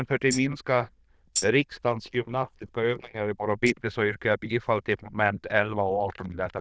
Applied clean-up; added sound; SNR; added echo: neural diffusion model UNIVERSE++.